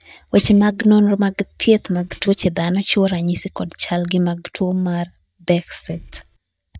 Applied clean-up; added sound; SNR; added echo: neural mask model DeepFilterNet 3.